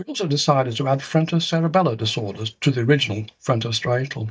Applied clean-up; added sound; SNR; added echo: neural mask model DeepFilterNet 3.